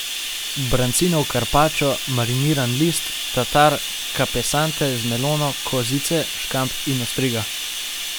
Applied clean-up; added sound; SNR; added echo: none; Bathtub (filling or washing); 6 dB; none.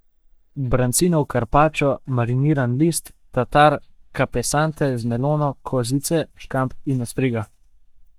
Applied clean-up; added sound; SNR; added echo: neural mask model DeepFilterNet 3.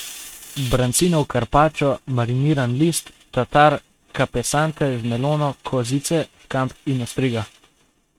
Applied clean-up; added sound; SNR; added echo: neural mask model RNNoise.